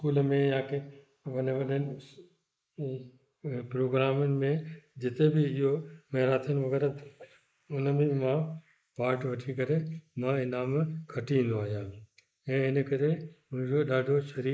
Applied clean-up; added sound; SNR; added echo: neural mask model Resemble Enhance denoiser.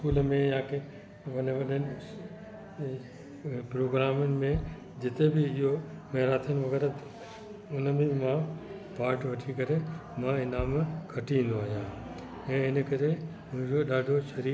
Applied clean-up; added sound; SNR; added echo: none; Bass drum; 14 dB; none.